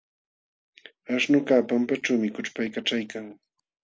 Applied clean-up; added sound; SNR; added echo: none; none; none; none.